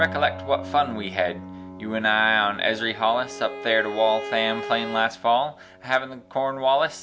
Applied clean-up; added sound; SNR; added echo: none; Bowed string instrument + Piano; 13 dB; none.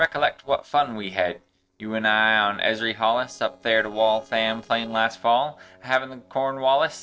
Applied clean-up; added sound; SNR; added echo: neural separator model SepFormer DNS4.